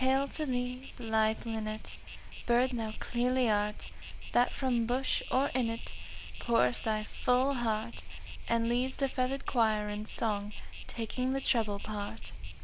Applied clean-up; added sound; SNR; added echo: none; Insect; 12 dB; none.